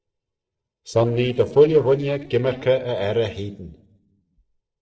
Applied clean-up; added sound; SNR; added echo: neural separator model SepFormer DNS4.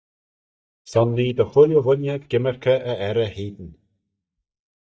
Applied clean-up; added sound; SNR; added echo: neural mask model DeepFilterNet 3.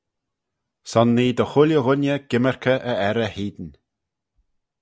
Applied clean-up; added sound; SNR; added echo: none; none; none; none.